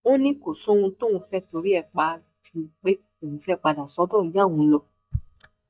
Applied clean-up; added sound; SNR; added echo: neural mask model DeepFilterNet 3.